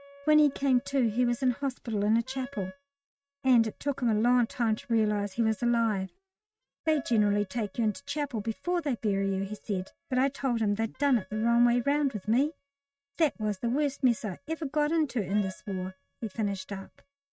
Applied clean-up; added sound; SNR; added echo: neural mask model RNNoise.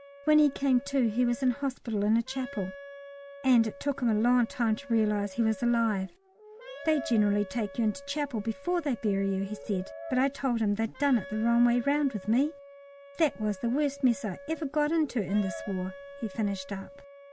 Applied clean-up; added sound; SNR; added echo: none; Wind instrument, woodwind instrument + Brass instrument; 17 dB; none.